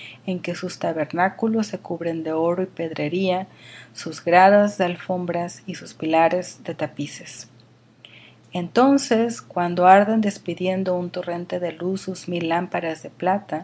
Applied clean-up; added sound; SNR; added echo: none; none; none; none.